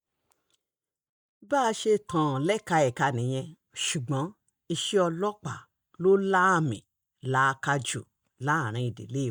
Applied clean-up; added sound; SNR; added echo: neural mask model DeepFilterNet 3.